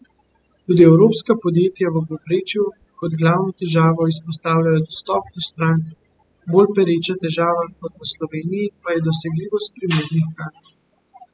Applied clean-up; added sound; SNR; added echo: classical method spectral subtraction.